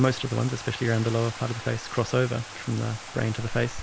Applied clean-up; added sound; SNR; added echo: none; Bathtub (filling or washing); 12 dB; none.